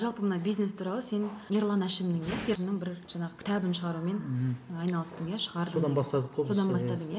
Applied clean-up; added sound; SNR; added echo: none; none; none; none.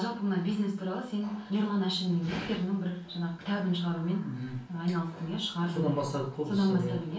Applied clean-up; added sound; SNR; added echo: none; none; none; reverberation time 0.2 s.